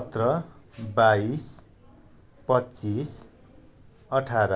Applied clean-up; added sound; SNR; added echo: none; none; none; none.